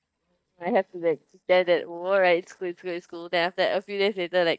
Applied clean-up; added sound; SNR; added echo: neural mask model DeepFilterNet 3.